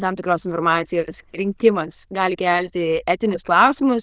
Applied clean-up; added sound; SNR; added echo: neural diffusion model UNIVERSE++.